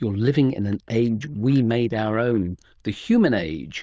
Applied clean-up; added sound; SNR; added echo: neural diffusion model UNIVERSE++.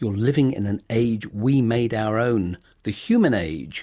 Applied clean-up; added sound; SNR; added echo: none; none; none; none.